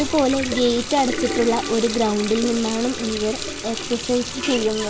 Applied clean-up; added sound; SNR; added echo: none; Water tap, faucet; 7 dB; none.